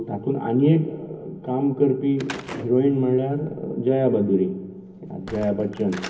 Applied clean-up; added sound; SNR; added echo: none; Slam / Wood; 20 dB; reverberation time 0.3 s.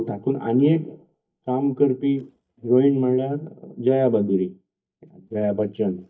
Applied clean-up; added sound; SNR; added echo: neural mask model DeepFilterNet 3.